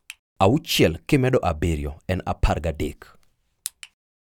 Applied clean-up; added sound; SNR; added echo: none; none; none; none.